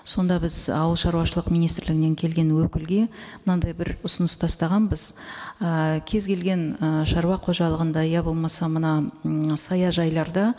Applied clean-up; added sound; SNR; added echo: none; none; none; none.